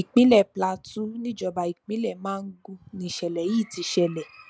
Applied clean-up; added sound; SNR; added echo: none; none; none; none.